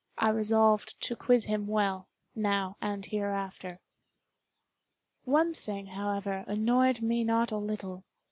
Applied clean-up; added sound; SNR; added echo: none; none; none; none.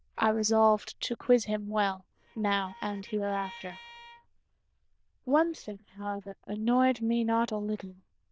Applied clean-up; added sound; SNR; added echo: neural diffusion model UNIVERSE++.